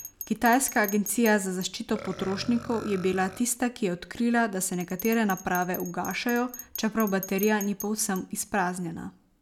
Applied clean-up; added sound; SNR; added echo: none; Bell + Burping, eructation; 16 dB; none.